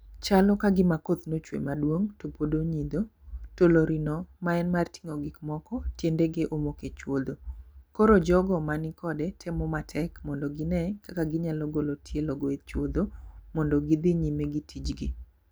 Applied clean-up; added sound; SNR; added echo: none; none; none; none.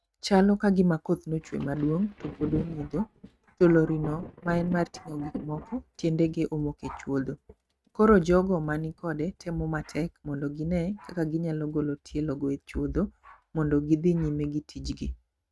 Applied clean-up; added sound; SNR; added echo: neural mask model RNNoise.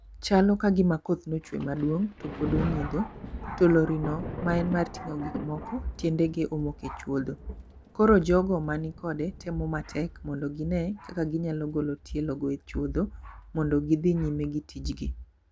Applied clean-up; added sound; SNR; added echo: none; Thunder; 13 dB; none.